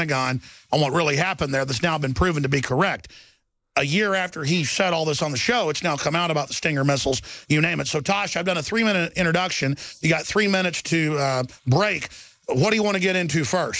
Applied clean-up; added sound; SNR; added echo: neural mask model Resemble Enhance denoiser.